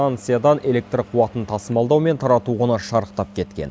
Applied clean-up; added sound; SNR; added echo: none; none; none; none.